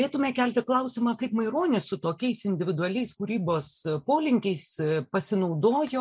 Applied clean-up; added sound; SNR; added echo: none; none; none; none.